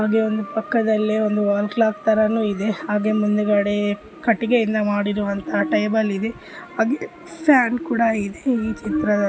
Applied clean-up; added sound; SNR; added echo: none; none; none; none.